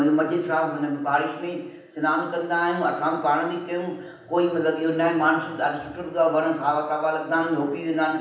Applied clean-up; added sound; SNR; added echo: none; none; none; reverberation time 0.9 s.